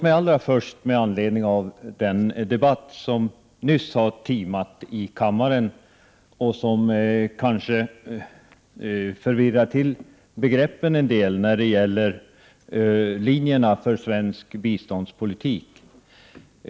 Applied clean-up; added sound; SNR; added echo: none; none; none; none.